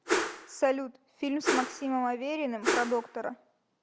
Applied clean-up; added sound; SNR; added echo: none; Whoosh, swoosh, swish; 2 dB; none.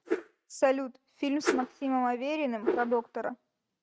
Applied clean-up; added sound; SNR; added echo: neural mask model RNNoise.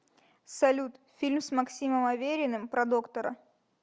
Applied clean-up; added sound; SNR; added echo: none; none; none; none.